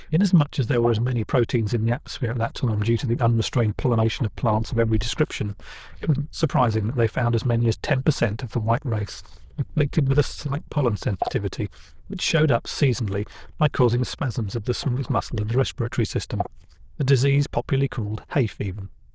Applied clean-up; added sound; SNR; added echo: neural diffusion model UNIVERSE++.